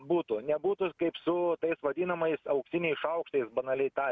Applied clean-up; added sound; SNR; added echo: none; none; none; none.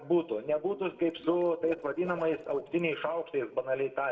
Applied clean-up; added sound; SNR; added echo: neural separator model SepFormer DNS4.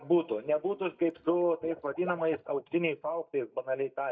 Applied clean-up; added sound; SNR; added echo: neural mask model DeepFilterNet 3.